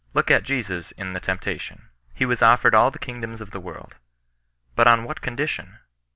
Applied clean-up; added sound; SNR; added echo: none; none; none; none.